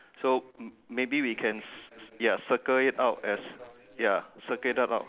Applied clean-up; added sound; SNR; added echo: none; none; none; none.